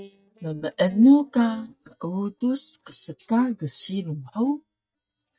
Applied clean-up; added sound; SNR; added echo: neural mask model DeepFilterNet 3.